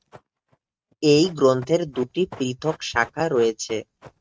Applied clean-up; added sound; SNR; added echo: neural mask model RNNoise.